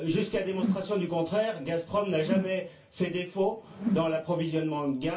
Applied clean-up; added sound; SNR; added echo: none; Whoosh, swoosh, swish; 6 dB; reverberation time 0.2 s.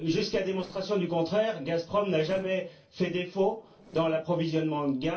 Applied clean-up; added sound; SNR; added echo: neural separator model SepFormer DNS4.